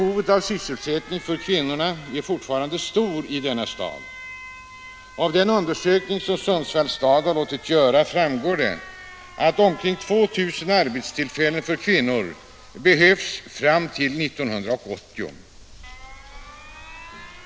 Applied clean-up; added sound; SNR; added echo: none; Alarm; 20 dB; none.